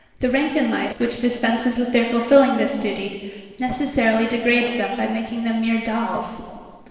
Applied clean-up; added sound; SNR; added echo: neural separator model SepFormer DNS4.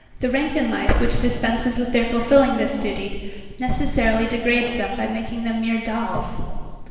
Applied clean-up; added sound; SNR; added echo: none; Brass instrument; 19 dB; reverberation time 1.6 s.